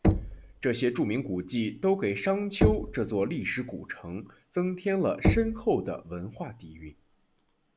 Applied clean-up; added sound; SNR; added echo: none; Knock; 3 dB; none.